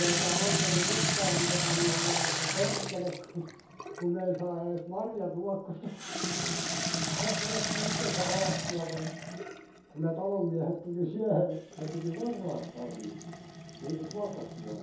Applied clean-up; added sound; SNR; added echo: none; Sink (filling or washing) / Water tap, faucet; -1 dB; reverberation time 0.6 s.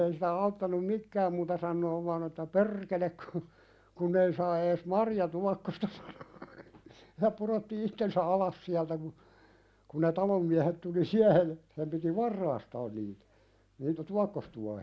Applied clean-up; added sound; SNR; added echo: none; none; none; none.